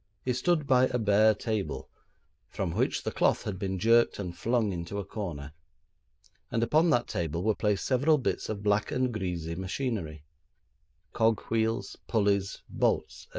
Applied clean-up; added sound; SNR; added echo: neural diffusion model UNIVERSE++.